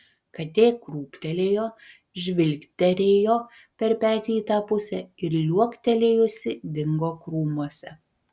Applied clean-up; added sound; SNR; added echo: none; none; none; none.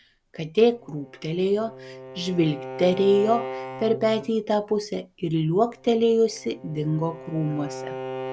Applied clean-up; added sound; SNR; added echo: none; Bowed string instrument; 13 dB; none.